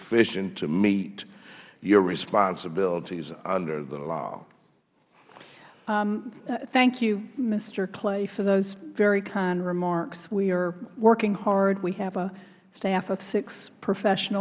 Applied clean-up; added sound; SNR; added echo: none; none; none; none.